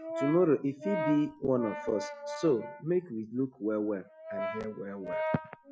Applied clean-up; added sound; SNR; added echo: classical method Wiener filter.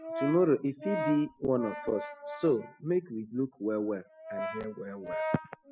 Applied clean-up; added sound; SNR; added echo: classical method spectral subtraction.